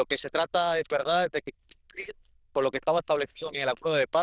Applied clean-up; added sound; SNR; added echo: neural diffusion model UNIVERSE++.